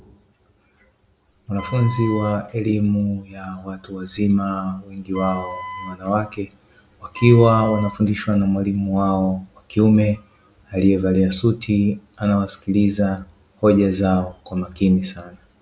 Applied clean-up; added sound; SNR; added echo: none; Wind instrument, woodwind instrument; 15 dB; none.